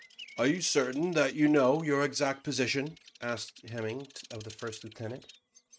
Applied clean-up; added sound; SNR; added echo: neural mask model RNNoise.